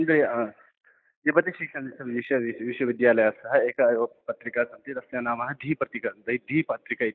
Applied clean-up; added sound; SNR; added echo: neural mask model Resemble Enhance denoiser.